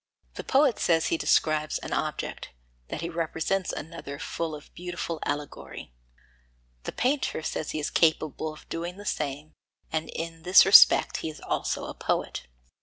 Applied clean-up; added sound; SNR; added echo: none; none; none; none.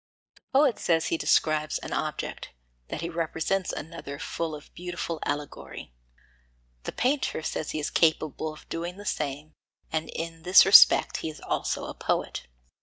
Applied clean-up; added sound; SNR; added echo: neural mask model DeepFilterNet 3.